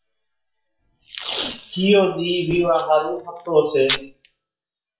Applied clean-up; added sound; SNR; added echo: classical method WPE with log-MMSE.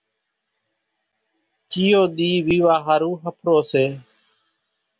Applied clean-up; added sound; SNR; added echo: none; none; none; none.